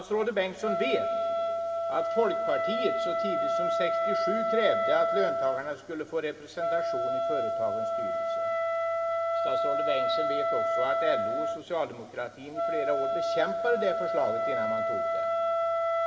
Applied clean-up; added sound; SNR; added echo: none; Wind instrument, woodwind instrument; -4 dB; reverberation time 2.2 s.